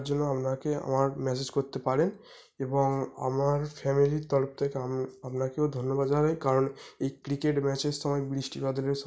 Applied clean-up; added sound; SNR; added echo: none; none; none; none.